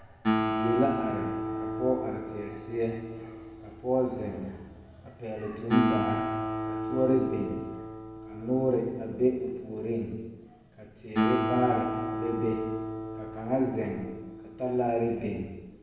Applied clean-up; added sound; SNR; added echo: none; Acoustic guitar; 3 dB; reverberation time 1.1 s.